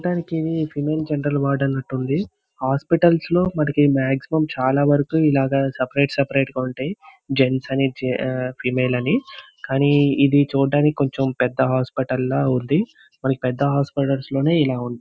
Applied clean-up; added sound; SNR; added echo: none; none; none; none.